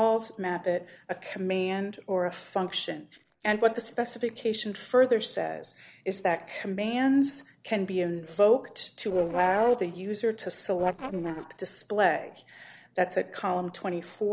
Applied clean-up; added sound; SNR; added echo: neural separator model SepFormer DNS4.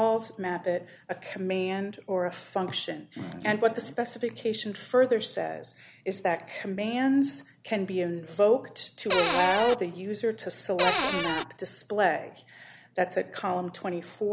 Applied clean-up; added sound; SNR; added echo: none; Cupboard open or close; 0 dB; none.